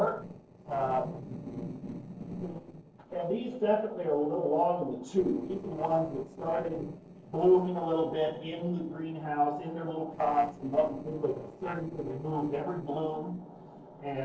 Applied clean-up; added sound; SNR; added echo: neural separator model SepFormer DNS4.